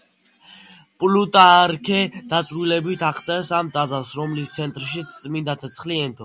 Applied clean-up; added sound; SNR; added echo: none; none; none; none.